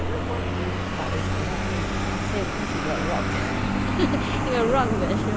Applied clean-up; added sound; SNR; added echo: none; Vehicle; -4 dB; none.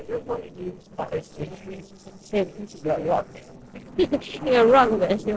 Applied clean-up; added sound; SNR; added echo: neural separator model SepFormer DNS4.